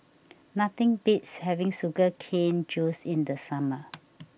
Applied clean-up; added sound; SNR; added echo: none; none; none; none.